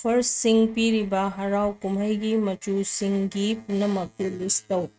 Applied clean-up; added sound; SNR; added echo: neural mask model RNNoise.